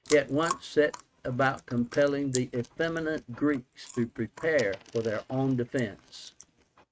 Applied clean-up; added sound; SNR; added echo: neural mask model RNNoise.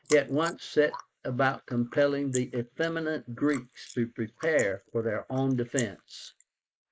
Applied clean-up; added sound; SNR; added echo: neural mask model Resemble Enhance denoiser.